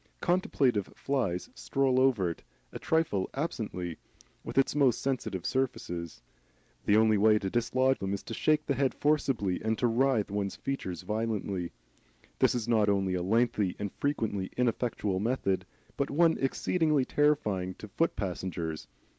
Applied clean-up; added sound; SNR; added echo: none; none; none; none.